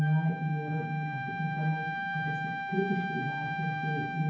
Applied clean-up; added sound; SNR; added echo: none; Wind instrument, woodwind instrument; 4 dB; reverberation time 0.9 s.